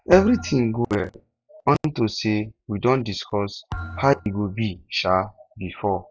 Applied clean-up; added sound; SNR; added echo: classical method log-MMSE.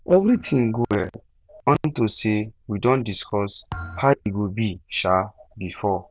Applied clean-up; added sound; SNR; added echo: neural diffusion model UNIVERSE++.